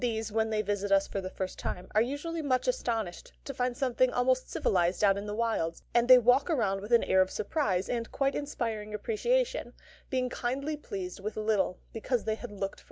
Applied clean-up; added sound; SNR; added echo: none; none; none; none.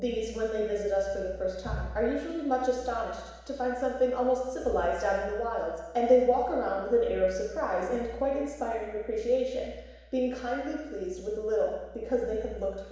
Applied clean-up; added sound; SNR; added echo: none; none; none; reverberation time 1.1 s.